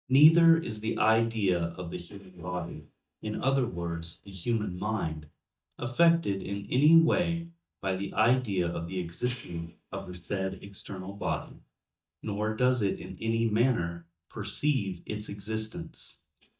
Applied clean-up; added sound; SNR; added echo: neural mask model DeepFilterNet 3.